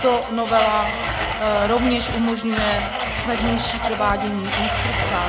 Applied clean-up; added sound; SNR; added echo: none; Domestic sounds, home sounds; 2 dB; none.